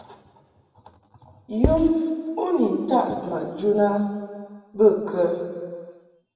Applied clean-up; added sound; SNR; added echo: none; Writing; -1 dB; reverberation time 1.6 s.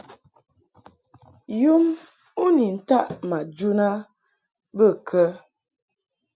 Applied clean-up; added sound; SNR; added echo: none; none; none; none.